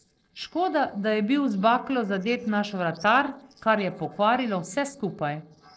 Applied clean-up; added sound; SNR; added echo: neural separator model SepFormer DNS4.